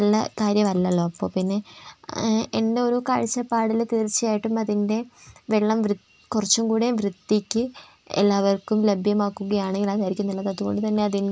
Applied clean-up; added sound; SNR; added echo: none; none; none; none.